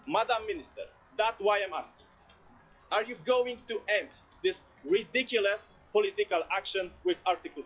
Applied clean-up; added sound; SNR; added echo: classical method WPE with log-MMSE.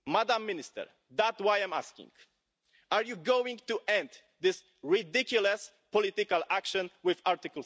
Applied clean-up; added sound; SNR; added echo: none; none; none; none.